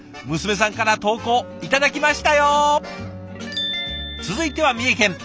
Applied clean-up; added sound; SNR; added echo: none; Wind instrument, woodwind instrument; 19 dB; none.